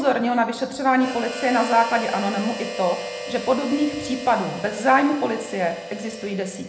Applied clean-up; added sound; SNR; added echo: none; Harmonica; 11 dB; reverberation time 0.9 s.